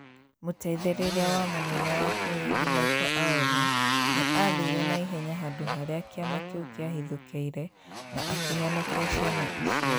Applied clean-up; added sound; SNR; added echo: none; Motorcycle; -2 dB; none.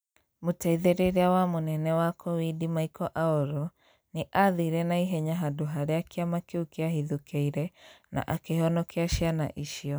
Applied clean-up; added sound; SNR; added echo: none; none; none; none.